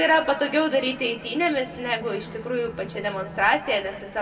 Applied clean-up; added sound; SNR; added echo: none; Bowed string instrument; 20 dB; reverberation time 1.3 s.